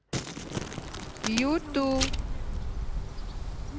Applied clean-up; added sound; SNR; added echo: none; Bird + Crumpling, crinkling; -1 dB; none.